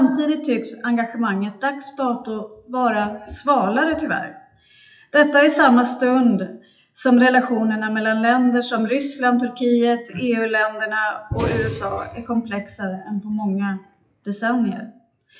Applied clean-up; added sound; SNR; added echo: classical method WPE with log-MMSE.